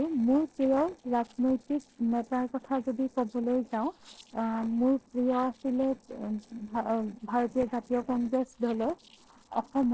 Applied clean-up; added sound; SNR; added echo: neural separator model SepFormer DNS4.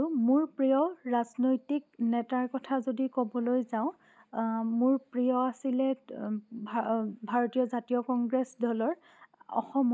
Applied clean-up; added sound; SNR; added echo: none; none; none; none.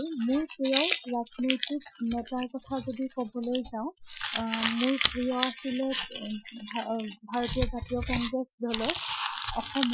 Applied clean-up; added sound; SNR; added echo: classical method Wiener filter.